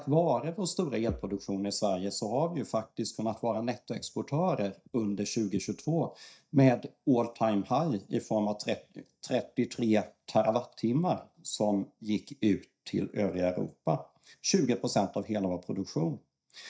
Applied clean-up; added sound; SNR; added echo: neural mask model DeepFilterNet 3.